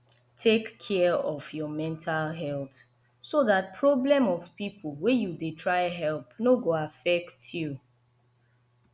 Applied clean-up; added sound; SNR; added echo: none; none; none; none.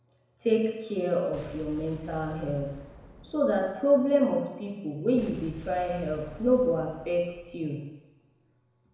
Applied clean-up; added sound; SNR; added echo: none; Boom; 19 dB; reverberation time 1.0 s.